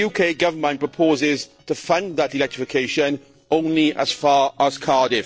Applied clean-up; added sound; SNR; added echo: neural separator model SepFormer DNS4.